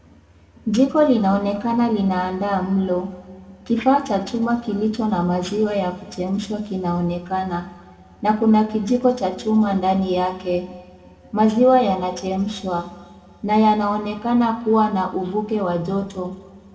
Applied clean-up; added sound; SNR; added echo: none; none; none; reverberation time 1.6 s.